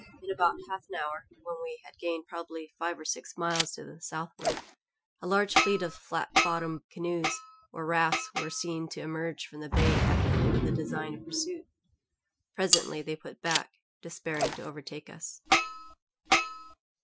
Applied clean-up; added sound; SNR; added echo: classical method Wiener filter.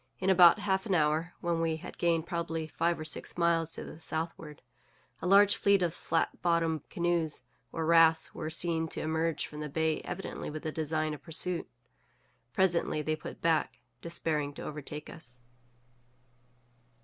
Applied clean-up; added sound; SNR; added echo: none; none; none; none.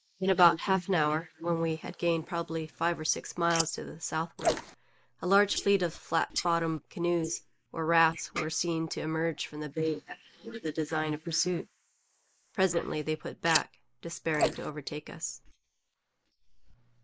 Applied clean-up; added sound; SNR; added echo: neural mask model Resemble Enhance denoiser.